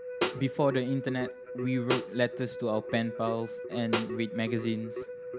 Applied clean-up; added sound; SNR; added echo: none; Keyboard (musical) + Snare drum; 5 dB; none.